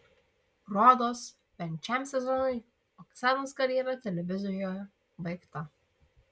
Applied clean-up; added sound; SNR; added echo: none; none; none; none.